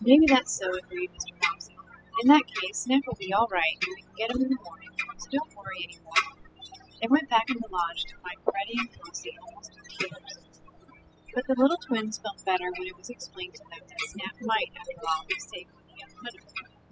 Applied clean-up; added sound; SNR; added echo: classical method spectral subtraction.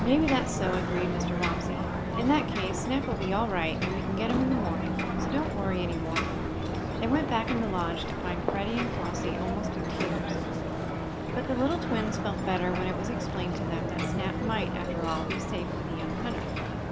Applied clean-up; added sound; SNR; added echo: none; Ocean; -1 dB; none.